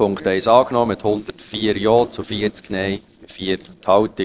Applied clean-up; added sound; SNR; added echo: neural separator model SepFormer DNS4.